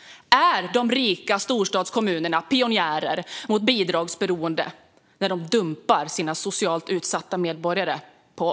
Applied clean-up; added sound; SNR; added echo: none; none; none; none.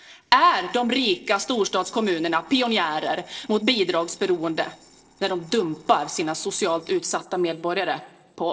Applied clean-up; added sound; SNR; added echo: neural separator model SepFormer DNS4.